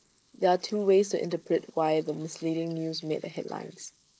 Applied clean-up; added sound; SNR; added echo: neural mask model Resemble Enhance denoiser.